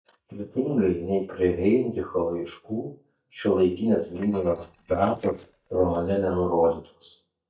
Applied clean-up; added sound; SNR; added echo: neural mask model DeepFilterNet 3.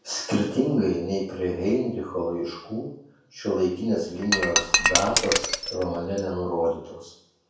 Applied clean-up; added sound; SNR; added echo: none; Shatter; -1 dB; reverberation time 0.6 s.